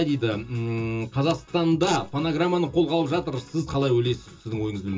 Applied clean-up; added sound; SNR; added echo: none; none; none; reverberation time 0.2 s.